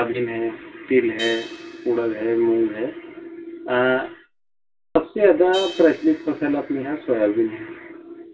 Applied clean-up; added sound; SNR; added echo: none; Crash cymbal; 20 dB; reverberation time 0.2 s.